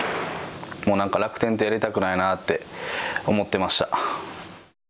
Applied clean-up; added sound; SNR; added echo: none; none; none; none.